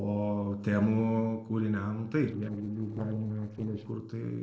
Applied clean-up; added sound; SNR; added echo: neural separator model SepFormer DNS4.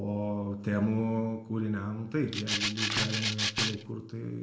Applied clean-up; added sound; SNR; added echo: none; Rattle (instrument); 0 dB; reverberation time 0.8 s.